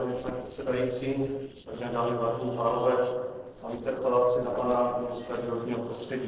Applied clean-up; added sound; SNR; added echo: neural separator model SepFormer DNS4.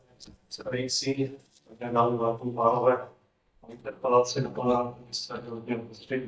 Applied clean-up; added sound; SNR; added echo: neural mask model DeepFilterNet 3.